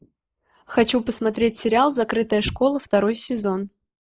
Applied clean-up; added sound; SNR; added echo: neural mask model Resemble Enhance denoiser.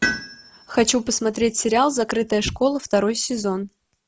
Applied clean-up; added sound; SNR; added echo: none; Tools; 11 dB; none.